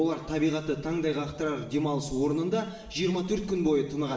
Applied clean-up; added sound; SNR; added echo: none; none; none; reverberation time 0.8 s.